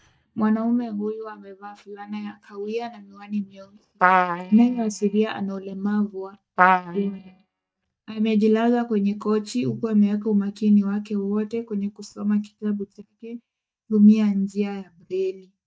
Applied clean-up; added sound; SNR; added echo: neural mask model DeepFilterNet 3.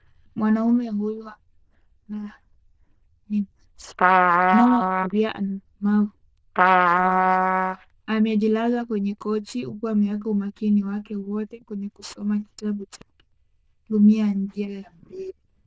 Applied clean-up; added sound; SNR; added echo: neural diffusion model UNIVERSE++.